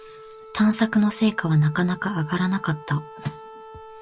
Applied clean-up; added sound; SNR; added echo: none; Wind instrument, woodwind instrument; 19 dB; none.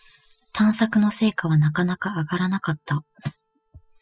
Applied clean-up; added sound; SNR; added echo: classical method spectral subtraction.